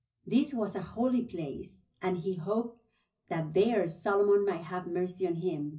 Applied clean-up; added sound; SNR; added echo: none; none; none; reverberation time 0.4 s.